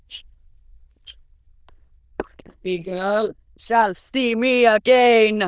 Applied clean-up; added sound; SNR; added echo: neural diffusion model UNIVERSE++.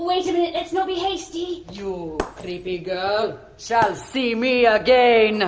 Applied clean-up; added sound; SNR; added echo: none; Shatter; 18 dB; none.